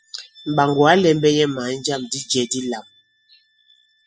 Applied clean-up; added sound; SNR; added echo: classical method spectral subtraction.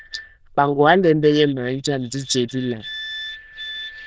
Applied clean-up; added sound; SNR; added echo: neural diffusion model UNIVERSE++.